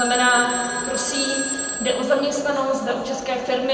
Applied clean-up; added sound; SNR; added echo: none; Telephone; 6 dB; reverberation time 2.2 s.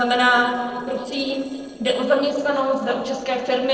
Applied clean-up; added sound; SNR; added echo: neural separator model SepFormer DNS4.